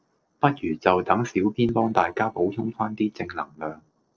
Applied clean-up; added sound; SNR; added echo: neural separator model SepFormer DNS4.